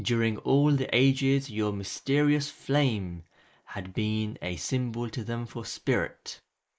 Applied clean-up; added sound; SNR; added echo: neural mask model Resemble Enhance denoiser.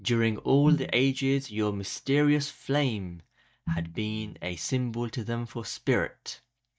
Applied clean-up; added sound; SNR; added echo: neural mask model DeepFilterNet 3.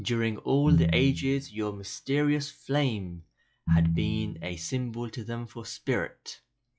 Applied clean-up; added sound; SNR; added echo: classical method log-MMSE.